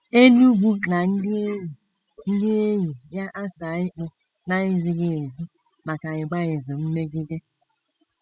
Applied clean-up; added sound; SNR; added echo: classical method spectral subtraction.